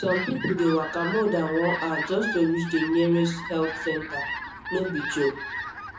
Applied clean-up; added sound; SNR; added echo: none; Fowl; 7 dB; reverberation time 0.6 s.